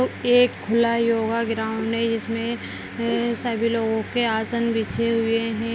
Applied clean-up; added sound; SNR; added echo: none; none; none; none.